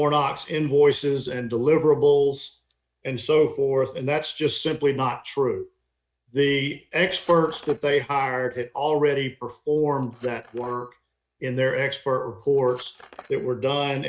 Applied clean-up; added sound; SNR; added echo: neural mask model RNNoise.